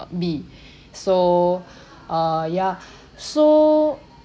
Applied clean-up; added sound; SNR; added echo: none; none; none; none.